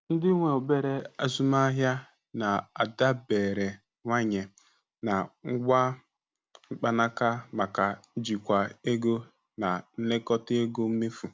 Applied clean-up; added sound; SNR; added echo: none; none; none; none.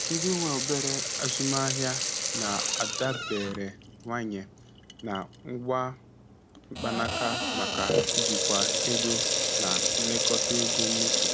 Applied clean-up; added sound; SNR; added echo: none; Sink (filling or washing) / Water tap, faucet; -4 dB; none.